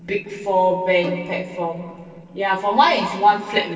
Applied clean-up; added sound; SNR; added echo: neural separator model SepFormer DNS4.